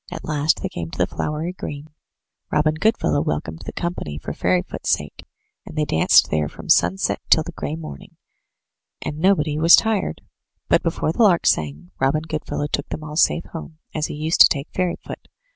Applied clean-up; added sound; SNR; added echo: none; none; none; none.